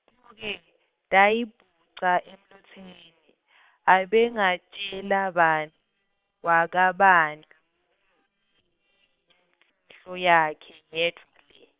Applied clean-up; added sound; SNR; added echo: neural separator model SepFormer WHAM!.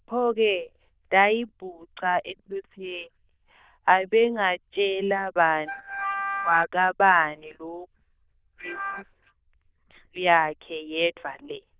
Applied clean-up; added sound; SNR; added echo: neural diffusion model UNIVERSE++.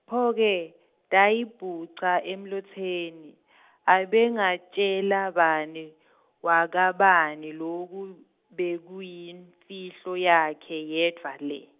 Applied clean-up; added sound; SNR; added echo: none; none; none; none.